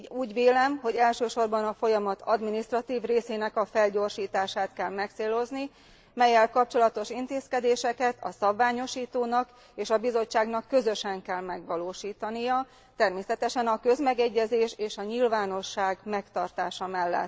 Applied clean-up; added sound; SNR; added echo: none; none; none; none.